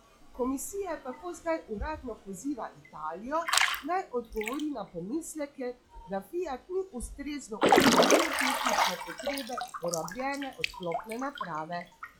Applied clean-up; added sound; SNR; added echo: classical method log-MMSE.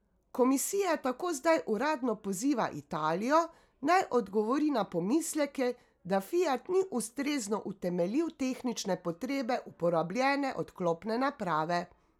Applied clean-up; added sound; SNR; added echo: none; none; none; none.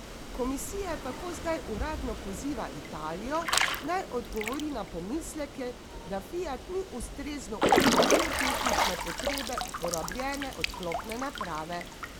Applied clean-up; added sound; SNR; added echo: none; Drip / Trickle, dribble / Water / Splash, splatter; -4 dB; none.